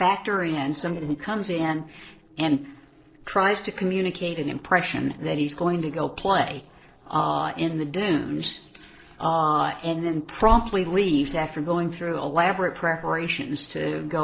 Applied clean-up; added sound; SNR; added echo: neural separator model SepFormer DNS4.